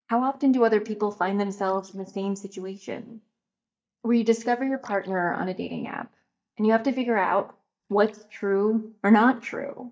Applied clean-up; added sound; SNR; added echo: neural mask model DeepFilterNet 3.